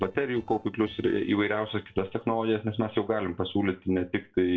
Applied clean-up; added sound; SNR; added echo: neural separator model SepFormer DNS4.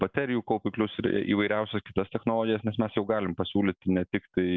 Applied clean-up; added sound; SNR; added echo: none; none; none; none.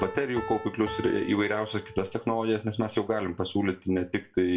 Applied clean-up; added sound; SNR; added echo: none; Piano; 15 dB; reverberation time 0.2 s.